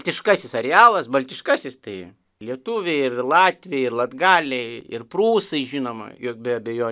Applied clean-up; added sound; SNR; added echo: none; none; none; none.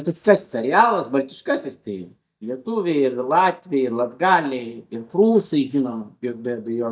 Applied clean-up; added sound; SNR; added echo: neural mask model DeepFilterNet 3.